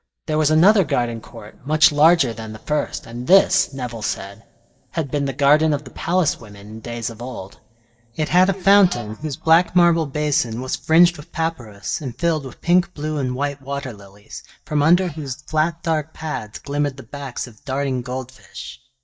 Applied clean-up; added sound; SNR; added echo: neural mask model DeepFilterNet 3.